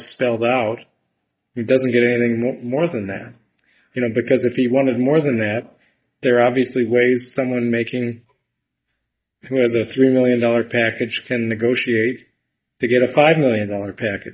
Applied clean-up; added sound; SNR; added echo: neural mask model DeepFilterNet 3.